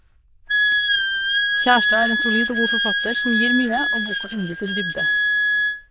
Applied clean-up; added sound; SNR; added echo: neural diffusion model UNIVERSE++.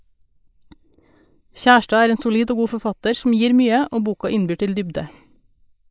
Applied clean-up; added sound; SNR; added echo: neural mask model Resemble Enhance denoiser.